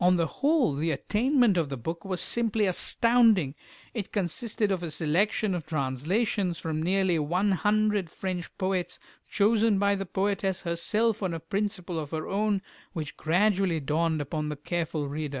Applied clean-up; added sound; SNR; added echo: none; none; none; none.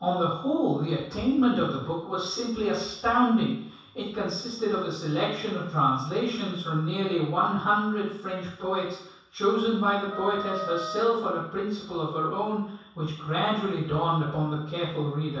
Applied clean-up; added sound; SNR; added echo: none; Wind instrument, woodwind instrument; 9 dB; reverberation time 0.7 s.